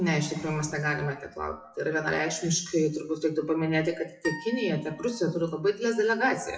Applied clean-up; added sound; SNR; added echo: classical method WPE with log-MMSE.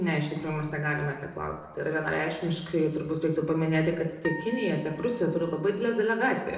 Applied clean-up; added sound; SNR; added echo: none; Harp; 14 dB; reverberation time 0.9 s.